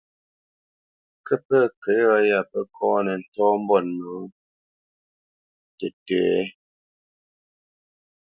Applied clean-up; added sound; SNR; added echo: none; none; none; none.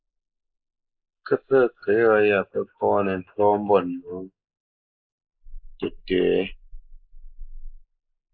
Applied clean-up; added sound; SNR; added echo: neural mask model Resemble Enhance denoiser.